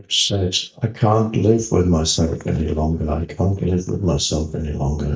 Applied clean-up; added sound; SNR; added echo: neural mask model DeepFilterNet 3.